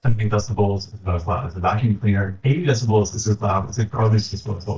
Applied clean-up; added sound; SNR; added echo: neural mask model DeepFilterNet 3.